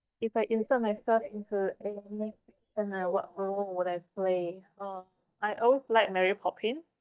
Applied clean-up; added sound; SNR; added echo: neural mask model DeepFilterNet 3.